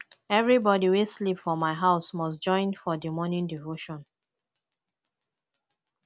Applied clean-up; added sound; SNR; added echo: none; none; none; none.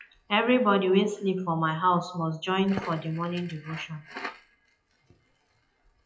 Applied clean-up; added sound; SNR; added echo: classical method WPE with log-MMSE.